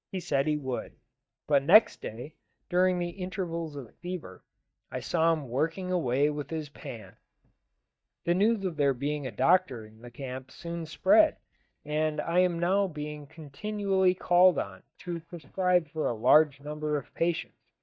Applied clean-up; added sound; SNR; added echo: neural mask model DeepFilterNet 3.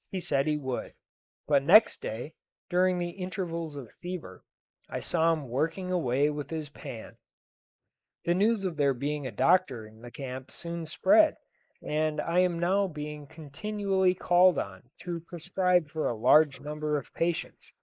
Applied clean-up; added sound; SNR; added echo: neural mask model Resemble Enhance denoiser.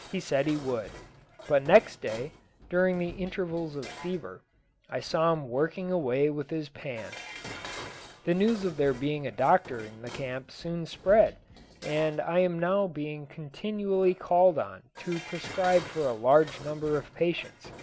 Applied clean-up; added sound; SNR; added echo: none; Dishes, pots, and pans; 18 dB; none.